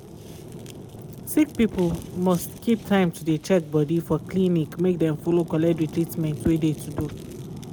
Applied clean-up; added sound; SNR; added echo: none; Fire; 14 dB; none.